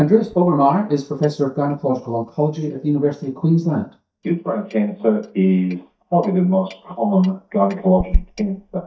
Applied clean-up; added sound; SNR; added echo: neural mask model DeepFilterNet 3.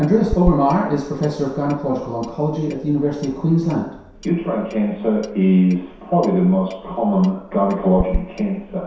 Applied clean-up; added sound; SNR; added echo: none; Clock; 13 dB; reverberation time 0.7 s.